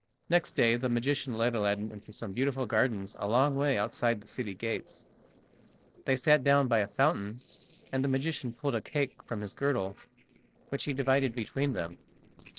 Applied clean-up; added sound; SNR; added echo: neural separator model SepFormer DNS4.